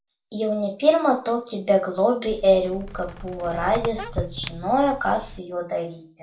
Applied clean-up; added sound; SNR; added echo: none; Squeak; 11 dB; reverberation time 0.3 s.